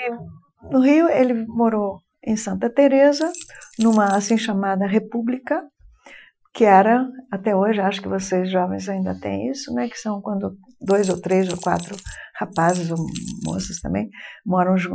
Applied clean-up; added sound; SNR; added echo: classical method Wiener filter.